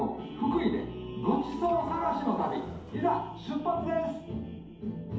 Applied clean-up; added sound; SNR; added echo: none; Sliding door / Doorbell; 11 dB; reverberation time 2.2 s.